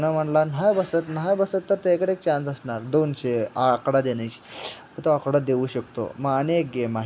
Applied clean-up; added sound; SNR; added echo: none; none; none; none.